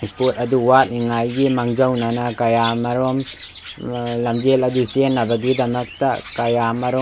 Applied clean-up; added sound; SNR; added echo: none; Chirp, tweet; 14 dB; none.